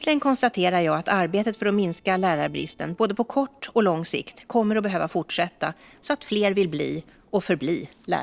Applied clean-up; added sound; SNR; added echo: neural separator model SepFormer DNS4.